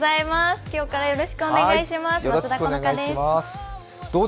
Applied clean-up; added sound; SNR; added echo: none; none; none; none.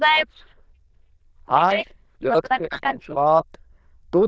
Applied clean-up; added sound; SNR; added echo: neural diffusion model UNIVERSE++.